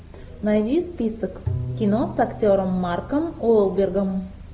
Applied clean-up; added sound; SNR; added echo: none; Bowed string instrument; 11 dB; none.